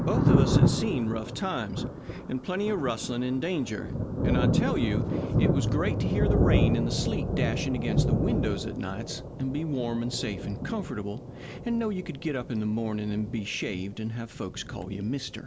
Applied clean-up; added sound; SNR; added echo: none; Thunder; -3 dB; none.